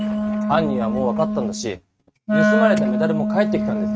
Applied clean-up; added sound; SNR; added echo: neural mask model RNNoise.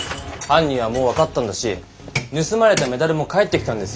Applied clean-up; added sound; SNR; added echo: none; none; none; none.